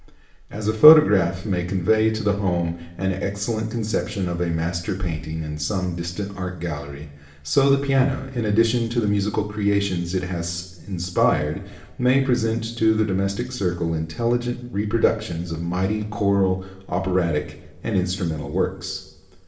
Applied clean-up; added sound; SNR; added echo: none; none; none; reverberation time 0.8 s.